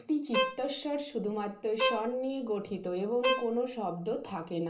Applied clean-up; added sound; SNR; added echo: none; Bowed string instrument; 3 dB; reverberation time 0.3 s.